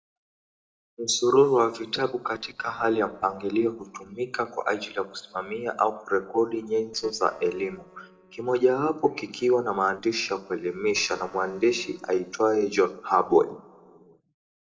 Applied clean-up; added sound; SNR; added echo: neural separator model SepFormer DNS4.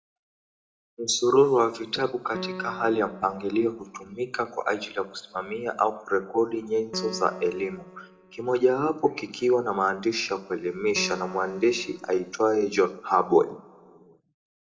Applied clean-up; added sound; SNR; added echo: none; Piano; 16 dB; reverberation time 1.1 s.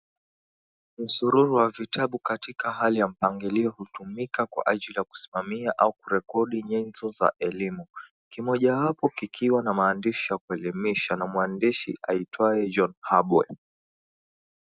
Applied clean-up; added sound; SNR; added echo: none; none; none; none.